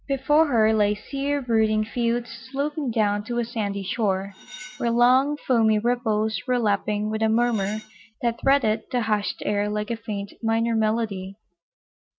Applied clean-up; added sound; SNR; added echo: neural mask model RNNoise.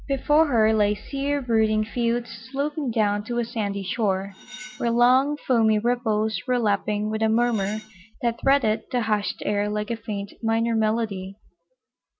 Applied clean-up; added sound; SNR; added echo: none; Cutlery, silverware; 19 dB; none.